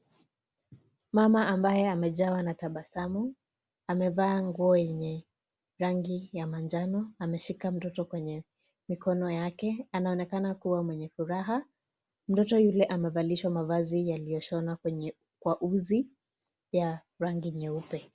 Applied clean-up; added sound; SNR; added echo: none; none; none; none.